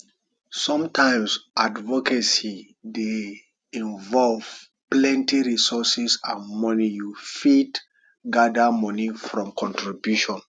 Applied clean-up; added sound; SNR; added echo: none; none; none; none.